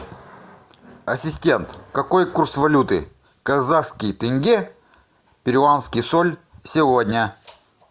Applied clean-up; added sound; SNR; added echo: none; none; none; none.